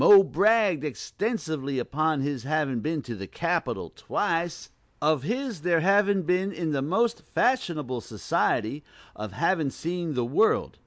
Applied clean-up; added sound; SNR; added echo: none; none; none; none.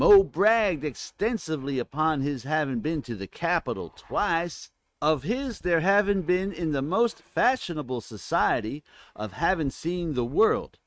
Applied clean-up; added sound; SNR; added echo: neural mask model RNNoise.